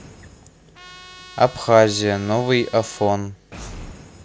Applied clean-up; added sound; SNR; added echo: none; Boom + Trumpet; 19 dB; none.